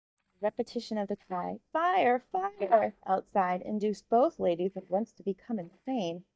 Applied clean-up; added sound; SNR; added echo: neural mask model DeepFilterNet 3.